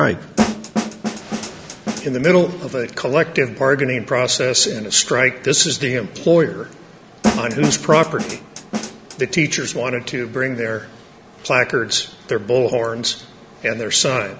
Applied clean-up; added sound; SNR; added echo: none; Snare drum; 4 dB; none.